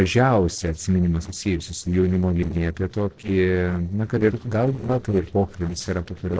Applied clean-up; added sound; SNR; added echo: neural separator model SepFormer DNS4.